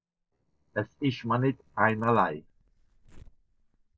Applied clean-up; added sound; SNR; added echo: neural separator model SepFormer DNS4.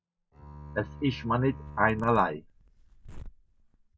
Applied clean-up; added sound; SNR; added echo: none; Zipper (clothing) + Bowed string instrument; 14 dB; none.